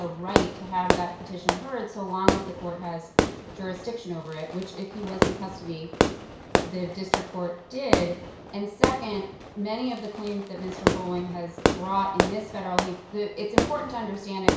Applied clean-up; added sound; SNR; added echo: none; Fireworks; -3 dB; reverberation time 0.6 s.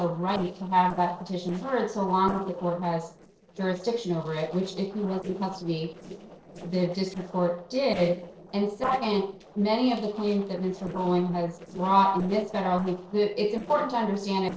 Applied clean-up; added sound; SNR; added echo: neural separator model SepFormer DNS4.